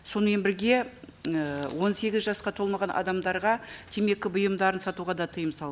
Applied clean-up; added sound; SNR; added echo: none; none; none; none.